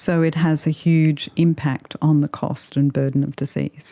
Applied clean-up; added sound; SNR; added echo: none; none; none; none.